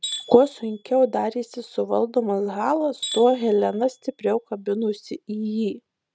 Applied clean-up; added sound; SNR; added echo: neural mask model RNNoise.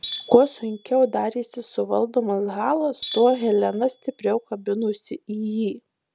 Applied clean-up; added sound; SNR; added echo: none; Tools; 17 dB; none.